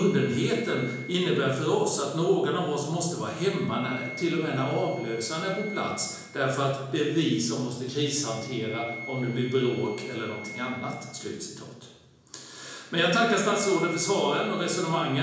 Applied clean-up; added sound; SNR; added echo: none; Wind instrument, woodwind instrument; 17 dB; reverberation time 1.0 s.